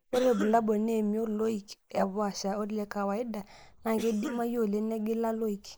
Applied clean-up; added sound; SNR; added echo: neural mask model Resemble Enhance denoiser.